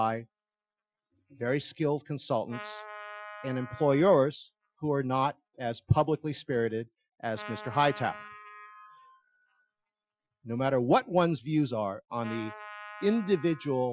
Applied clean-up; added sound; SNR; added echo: classical method Wiener filter.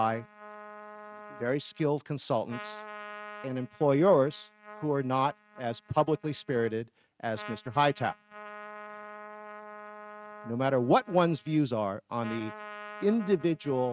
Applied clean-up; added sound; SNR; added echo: neural mask model RNNoise.